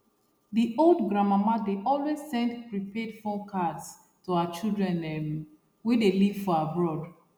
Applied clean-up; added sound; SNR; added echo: none; none; none; none.